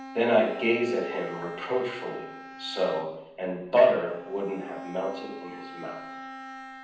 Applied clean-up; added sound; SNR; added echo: none; Bowed string instrument; 14 dB; reverberation time 0.9 s.